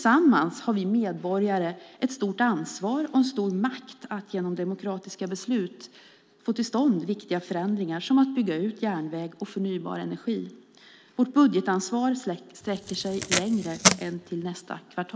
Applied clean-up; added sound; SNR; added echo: none; Packing tape, duct tape; 1 dB; none.